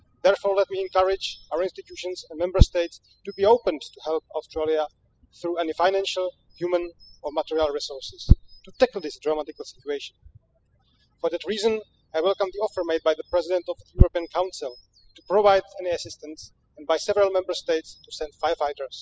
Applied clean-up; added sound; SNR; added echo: classical method spectral subtraction.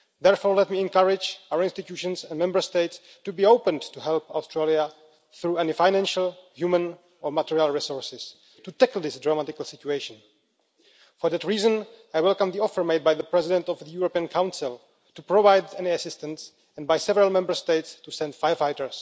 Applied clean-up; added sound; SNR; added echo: none; none; none; none.